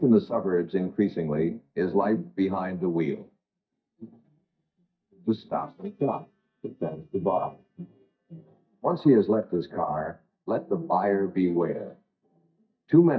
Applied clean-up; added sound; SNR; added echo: neural mask model DeepFilterNet 3.